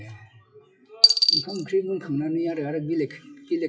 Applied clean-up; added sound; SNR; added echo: classical method WPE with log-MMSE.